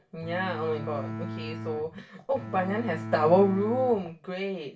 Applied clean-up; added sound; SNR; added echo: none; Bowed string instrument; 9 dB; reverberation time 0.2 s.